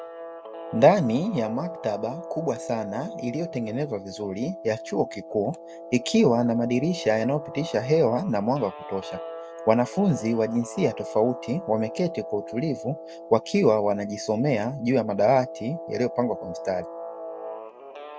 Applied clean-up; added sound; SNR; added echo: none; Guitar; 12 dB; none.